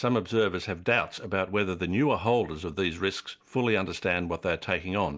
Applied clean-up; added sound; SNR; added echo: none; none; none; none.